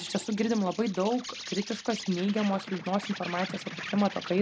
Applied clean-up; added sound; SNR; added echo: none; Insect; 12 dB; none.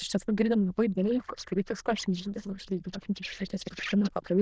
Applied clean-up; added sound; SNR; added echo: neural diffusion model UNIVERSE++.